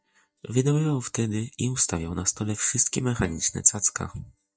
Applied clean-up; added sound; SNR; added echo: neural mask model DeepFilterNet 3.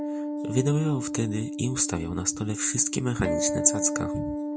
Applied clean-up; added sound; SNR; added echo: none; Acoustic guitar; 4 dB; none.